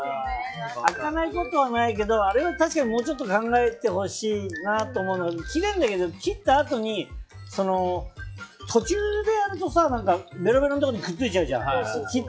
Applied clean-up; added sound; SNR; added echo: classical method log-MMSE.